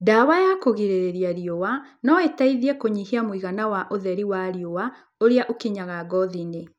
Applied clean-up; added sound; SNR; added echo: none; none; none; none.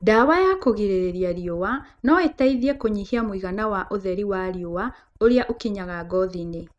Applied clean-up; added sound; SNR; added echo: neural mask model RNNoise.